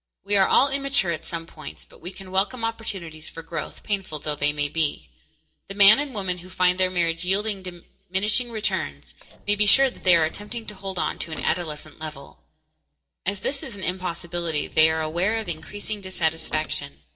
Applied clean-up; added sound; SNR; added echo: neural separator model SepFormer DNS4.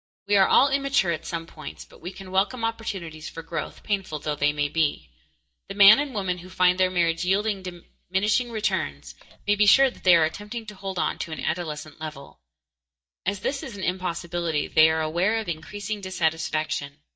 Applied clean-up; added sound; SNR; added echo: neural mask model DeepFilterNet 3.